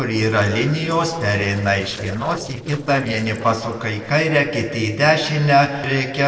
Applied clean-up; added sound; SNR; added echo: neural separator model SepFormer DNS4.